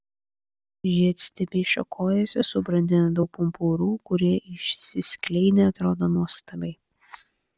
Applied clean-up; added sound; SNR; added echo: none; none; none; none.